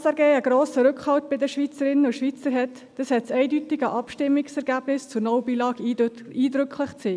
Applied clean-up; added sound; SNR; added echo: none; none; none; none.